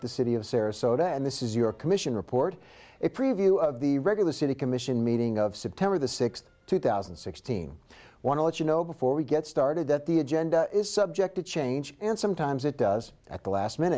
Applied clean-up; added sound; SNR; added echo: none; none; none; none.